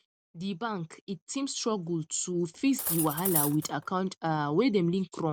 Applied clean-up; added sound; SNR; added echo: none; Cutlery, silverware; 4 dB; none.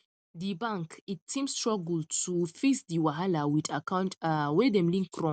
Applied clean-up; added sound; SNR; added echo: none; none; none; none.